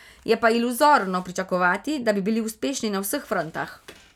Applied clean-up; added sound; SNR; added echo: none; none; none; none.